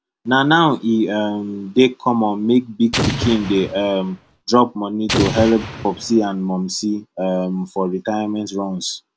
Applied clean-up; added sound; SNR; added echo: none; Explosion; 6 dB; none.